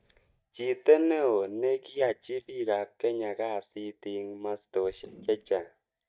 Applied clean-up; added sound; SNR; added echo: neural mask model DeepFilterNet 3.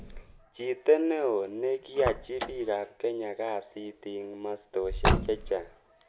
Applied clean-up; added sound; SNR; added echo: none; Car; 5 dB; reverberation time 0.4 s.